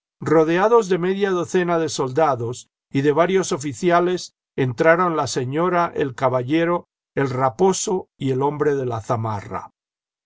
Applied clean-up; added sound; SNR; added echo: none; none; none; none.